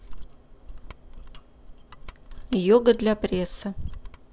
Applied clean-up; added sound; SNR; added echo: none; Mechanisms; 14 dB; none.